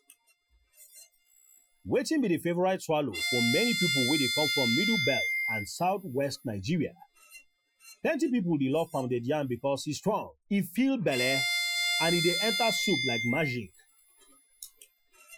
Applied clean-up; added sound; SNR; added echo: classical method Wiener filter.